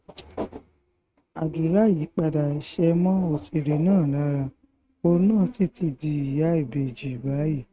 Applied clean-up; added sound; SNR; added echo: neural mask model RNNoise.